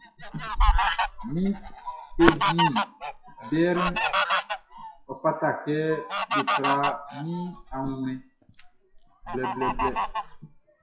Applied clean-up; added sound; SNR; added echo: classical method WPE with log-MMSE.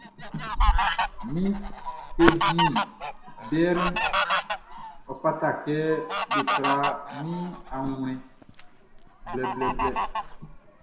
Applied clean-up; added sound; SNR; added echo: none; Fowl; -1 dB; reverberation time 0.6 s.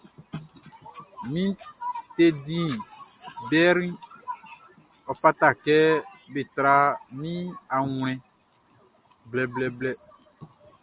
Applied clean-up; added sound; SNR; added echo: none; none; none; none.